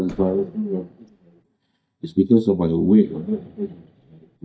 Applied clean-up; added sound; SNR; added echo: neural mask model DeepFilterNet 3.